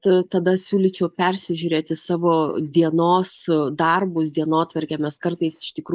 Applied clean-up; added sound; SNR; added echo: neural mask model Resemble Enhance denoiser.